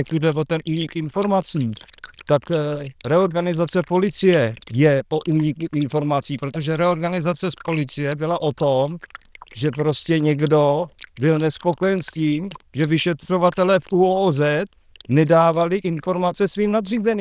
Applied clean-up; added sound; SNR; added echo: neural diffusion model UNIVERSE++.